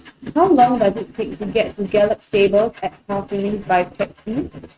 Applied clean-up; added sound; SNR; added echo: neural mask model RNNoise.